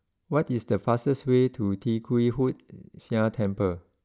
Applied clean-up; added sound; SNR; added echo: none; none; none; none.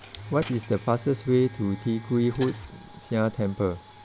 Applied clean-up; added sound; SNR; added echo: none; Domestic sounds, home sounds + Coin (dropping); 15 dB; none.